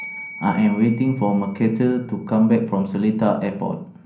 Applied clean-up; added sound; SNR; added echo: none; Bell; 19 dB; reverberation time 0.6 s.